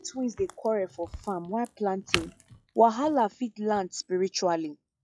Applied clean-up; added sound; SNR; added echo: classical method log-MMSE.